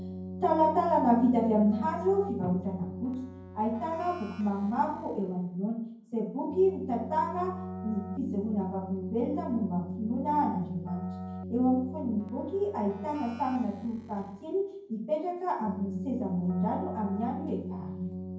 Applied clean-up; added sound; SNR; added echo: none; Keyboard (musical); 10 dB; reverberation time 0.9 s.